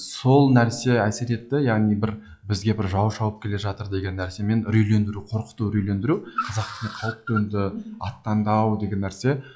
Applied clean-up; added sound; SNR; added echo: classical method log-MMSE.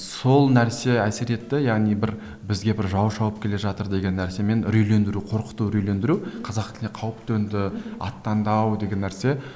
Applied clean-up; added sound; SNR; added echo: none; none; none; none.